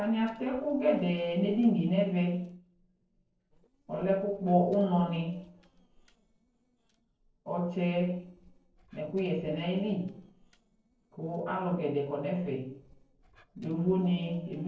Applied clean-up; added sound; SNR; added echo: neural separator model SepFormer DNS4.